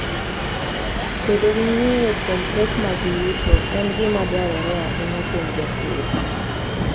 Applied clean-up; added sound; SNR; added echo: none; Subway, metro, underground; -1 dB; none.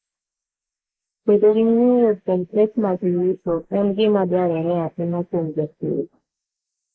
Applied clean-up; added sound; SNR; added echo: neural mask model Resemble Enhance denoiser.